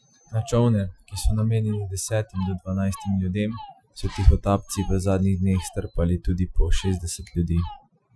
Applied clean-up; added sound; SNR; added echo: classical method Wiener filter.